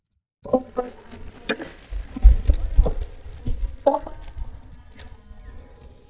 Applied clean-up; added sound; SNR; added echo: neural mask model DeepFilterNet 3.